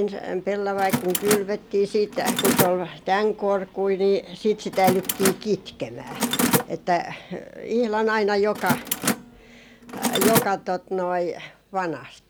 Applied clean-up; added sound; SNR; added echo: none; Mechanisms; 3 dB; none.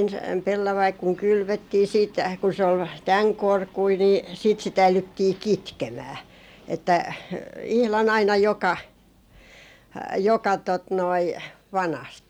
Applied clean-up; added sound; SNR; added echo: none; none; none; none.